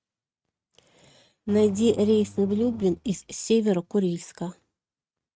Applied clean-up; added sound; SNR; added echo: neural mask model RNNoise.